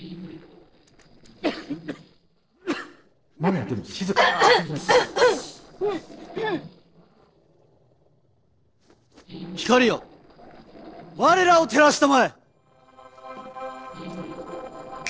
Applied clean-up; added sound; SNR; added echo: neural separator model SepFormer DNS4.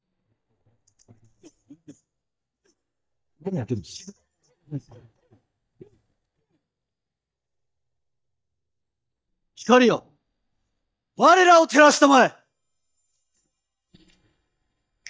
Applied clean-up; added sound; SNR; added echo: neural mask model DeepFilterNet 3.